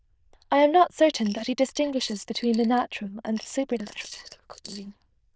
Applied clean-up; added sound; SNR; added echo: neural diffusion model UNIVERSE++.